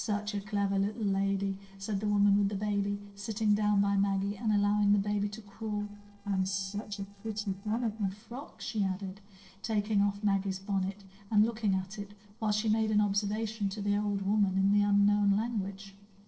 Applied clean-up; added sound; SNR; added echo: neural separator model SepFormer DNS4.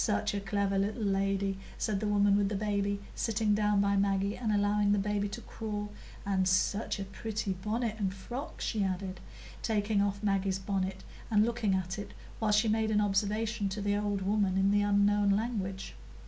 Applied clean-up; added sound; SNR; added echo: none; none; none; none.